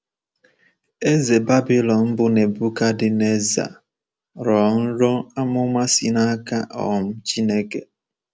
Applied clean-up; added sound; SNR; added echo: none; none; none; none.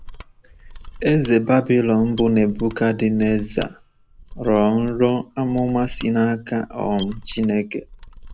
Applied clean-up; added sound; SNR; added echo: none; Mechanisms; 16 dB; none.